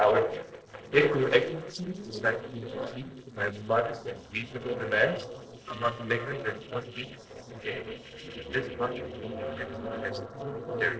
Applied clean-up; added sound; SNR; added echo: neural separator model SepFormer DNS4.